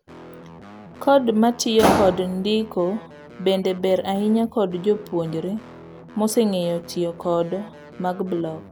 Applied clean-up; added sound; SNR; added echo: none; Guitar; 20 dB; none.